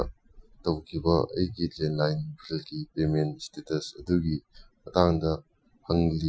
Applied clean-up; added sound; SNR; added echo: classical method Wiener filter.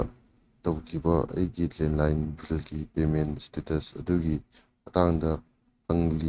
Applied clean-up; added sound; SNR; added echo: neural mask model RNNoise.